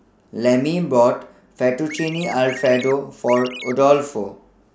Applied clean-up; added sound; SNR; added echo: none; Chirp, tweet; 13 dB; none.